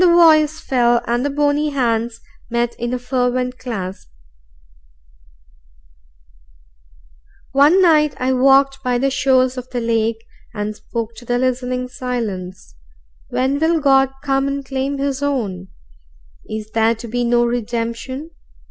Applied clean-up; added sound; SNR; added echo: none; none; none; none.